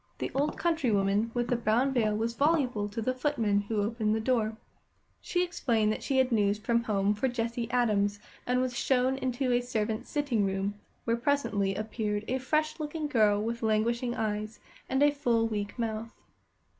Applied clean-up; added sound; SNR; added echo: none; Tap; 12 dB; none.